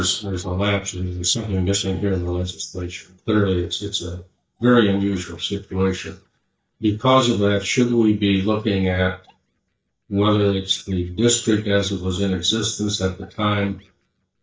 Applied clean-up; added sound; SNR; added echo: neural mask model DeepFilterNet 3.